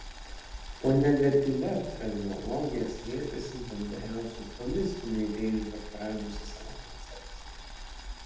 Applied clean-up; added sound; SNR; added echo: none; Boiling; 10 dB; reverberation time 0.8 s.